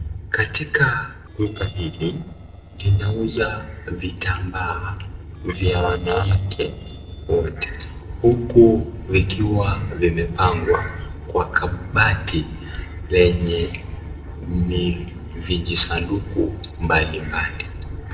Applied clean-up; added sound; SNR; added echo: neural separator model SepFormer DNS4.